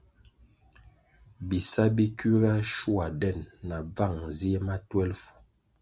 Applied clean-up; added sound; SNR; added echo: none; none; none; none.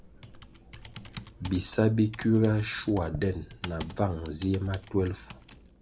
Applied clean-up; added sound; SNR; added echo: none; Computer keyboard; 16 dB; none.